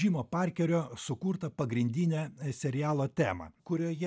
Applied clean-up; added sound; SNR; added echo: none; none; none; none.